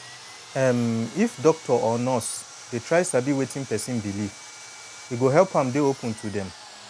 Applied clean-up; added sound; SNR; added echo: none; Sawing; 18 dB; none.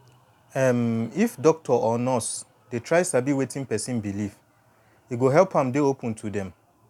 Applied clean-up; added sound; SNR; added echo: none; none; none; none.